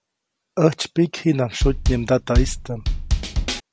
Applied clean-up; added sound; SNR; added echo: none; Drum kit; -1 dB; none.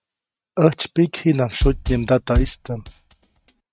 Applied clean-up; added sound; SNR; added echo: neural mask model RNNoise.